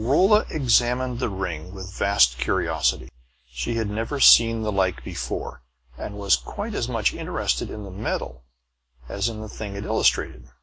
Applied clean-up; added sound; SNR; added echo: none; none; none; none.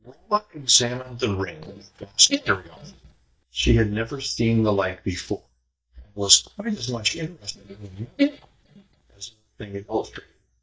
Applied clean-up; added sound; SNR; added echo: neural mask model DeepFilterNet 3.